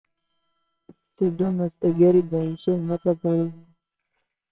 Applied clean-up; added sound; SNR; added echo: neural separator model SepFormer WHAMR!.